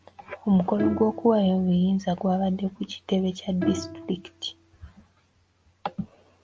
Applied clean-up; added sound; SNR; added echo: none; Bowed string instrument; 9 dB; none.